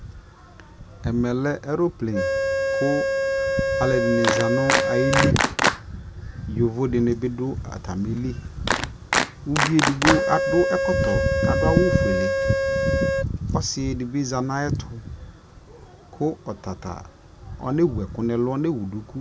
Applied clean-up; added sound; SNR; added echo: none; Clapping + Organ; -2 dB; none.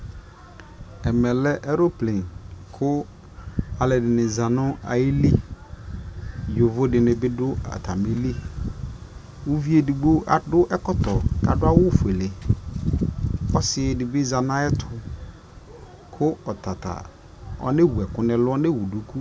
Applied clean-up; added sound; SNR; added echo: none; none; none; none.